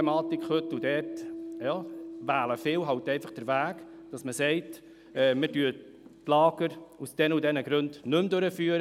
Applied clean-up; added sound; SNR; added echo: none; Piano; 13 dB; none.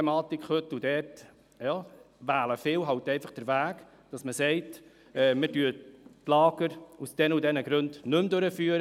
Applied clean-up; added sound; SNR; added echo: none; none; none; none.